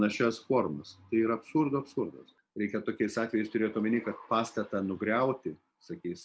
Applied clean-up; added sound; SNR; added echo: none; none; none; none.